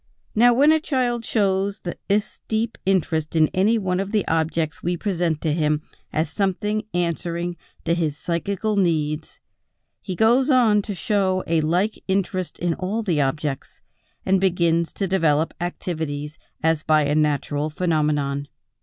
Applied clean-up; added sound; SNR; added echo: none; none; none; none.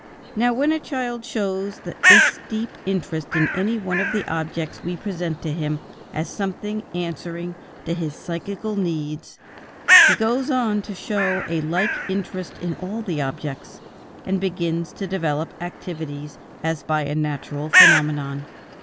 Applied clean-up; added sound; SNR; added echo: none; Bird; 0 dB; none.